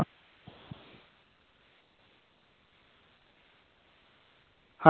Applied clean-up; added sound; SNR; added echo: none; none; none; none.